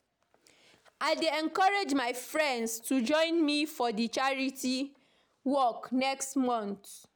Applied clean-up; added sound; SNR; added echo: none; none; none; none.